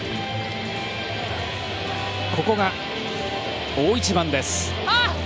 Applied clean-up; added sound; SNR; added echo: none; none; none; none.